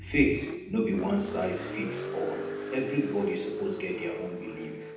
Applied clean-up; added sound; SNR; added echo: none; Car; 7 dB; reverberation time 0.8 s.